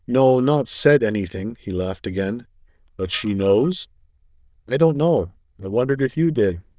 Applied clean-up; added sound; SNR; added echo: neural diffusion model UNIVERSE++.